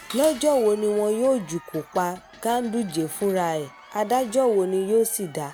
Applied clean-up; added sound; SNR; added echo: none; Crowd + Dishes, pots, and pans; 20 dB; none.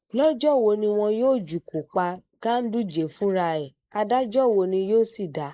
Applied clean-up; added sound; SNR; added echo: neural mask model Resemble Enhance denoiser.